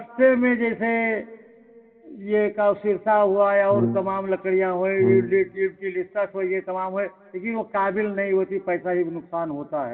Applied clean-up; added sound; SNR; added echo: none; Brass instrument; 5 dB; reverberation time 2.1 s.